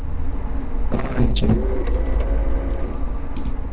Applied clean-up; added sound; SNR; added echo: neural separator model SepFormer DNS4.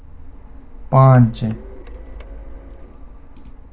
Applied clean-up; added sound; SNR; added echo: none; Printer; 15 dB; none.